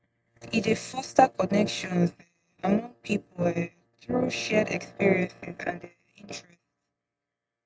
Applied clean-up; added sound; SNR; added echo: neural mask model RNNoise.